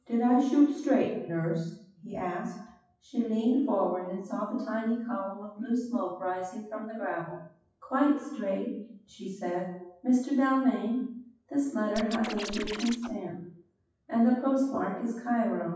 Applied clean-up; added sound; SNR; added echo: classical method WPE with log-MMSE.